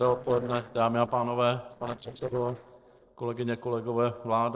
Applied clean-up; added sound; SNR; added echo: neural separator model SepFormer DNS4.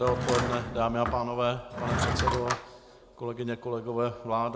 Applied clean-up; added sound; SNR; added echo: none; Drawer open or close / Wood; 3 dB; none.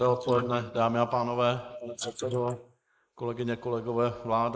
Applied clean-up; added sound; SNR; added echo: neural mask model Resemble Enhance denoiser.